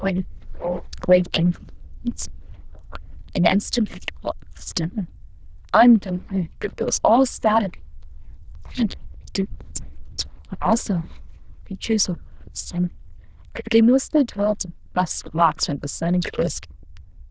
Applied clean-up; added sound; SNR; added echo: neural diffusion model UNIVERSE++.